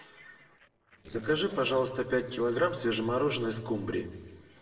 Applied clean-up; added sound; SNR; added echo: neural separator model SepFormer DNS4.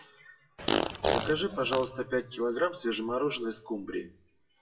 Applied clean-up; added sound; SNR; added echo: classical method WPE with log-MMSE.